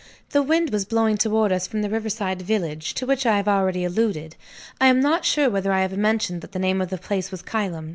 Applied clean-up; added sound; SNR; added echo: none; none; none; none.